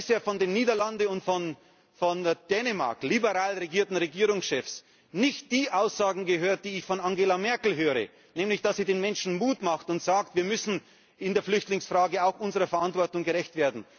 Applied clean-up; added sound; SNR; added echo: none; none; none; none.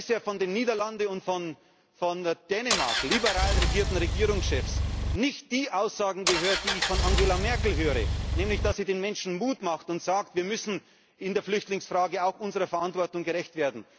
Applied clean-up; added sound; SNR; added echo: none; Engine; -2 dB; none.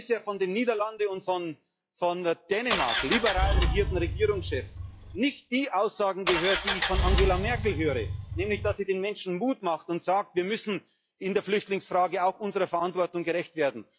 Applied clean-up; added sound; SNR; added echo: classical method log-MMSE.